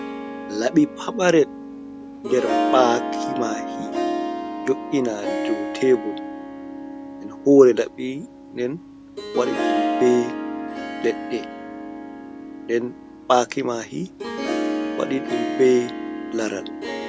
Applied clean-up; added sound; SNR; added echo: none; Harp; 5 dB; none.